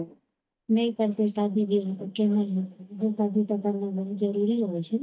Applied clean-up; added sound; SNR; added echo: neural mask model DeepFilterNet 3.